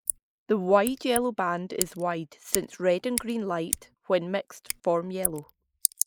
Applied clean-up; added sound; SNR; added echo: neural mask model Resemble Enhance denoiser.